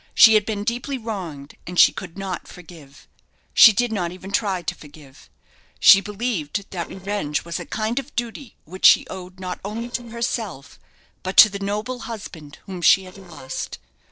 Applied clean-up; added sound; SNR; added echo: neural separator model SepFormer DNS4.